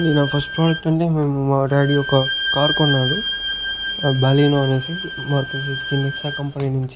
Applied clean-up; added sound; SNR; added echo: none; Bowed string instrument; 7 dB; none.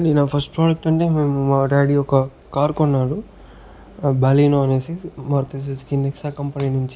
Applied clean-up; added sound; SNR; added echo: none; none; none; none.